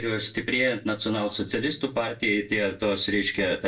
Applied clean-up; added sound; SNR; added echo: none; none; none; reverberation time 0.2 s.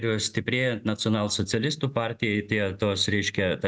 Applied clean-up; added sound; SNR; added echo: none; none; none; none.